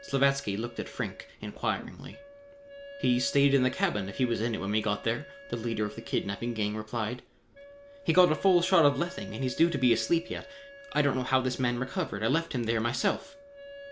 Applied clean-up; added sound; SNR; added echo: none; Wind instrument, woodwind instrument; 18 dB; none.